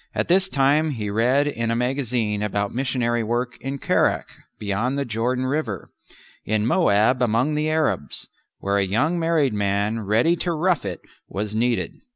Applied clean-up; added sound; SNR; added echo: none; none; none; none.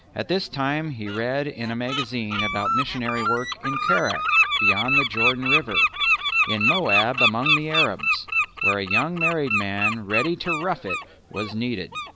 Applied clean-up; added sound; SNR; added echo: none; Bird; -3 dB; none.